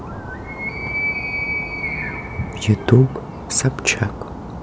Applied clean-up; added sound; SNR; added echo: none; Animal; 5 dB; none.